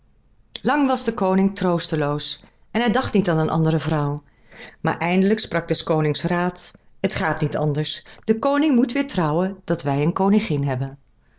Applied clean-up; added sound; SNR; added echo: none; none; none; none.